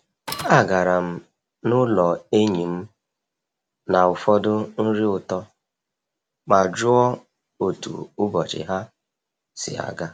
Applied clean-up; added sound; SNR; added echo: none; Printer; 8 dB; none.